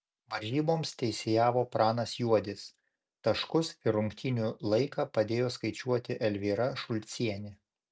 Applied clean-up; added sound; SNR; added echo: none; none; none; none.